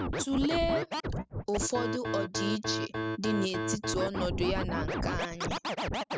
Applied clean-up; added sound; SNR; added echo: none; Scratching (performance technique); 0 dB; none.